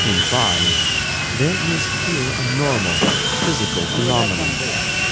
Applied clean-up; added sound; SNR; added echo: none; Sawing; -4 dB; none.